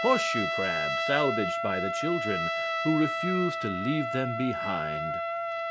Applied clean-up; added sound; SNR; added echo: none; Trumpet; 0 dB; none.